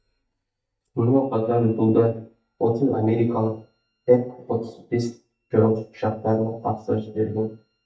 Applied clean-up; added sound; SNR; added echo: neural mask model DeepFilterNet 3.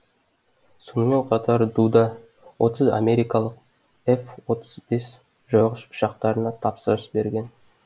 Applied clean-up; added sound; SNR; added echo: none; none; none; none.